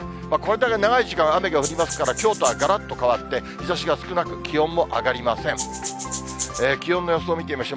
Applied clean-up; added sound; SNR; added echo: none; Rattle (instrument); 9 dB; none.